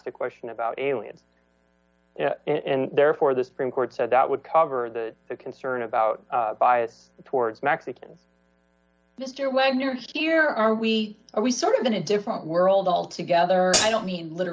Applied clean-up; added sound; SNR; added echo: none; Hi-hat; 0 dB; none.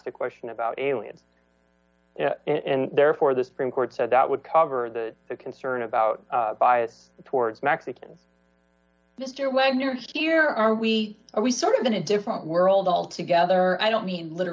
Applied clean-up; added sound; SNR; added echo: none; none; none; none.